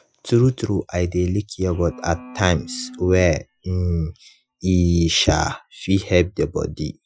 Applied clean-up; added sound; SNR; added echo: classical method Wiener filter.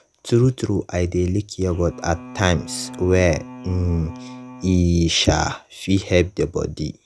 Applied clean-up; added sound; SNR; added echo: none; Bowed string instrument; 16 dB; none.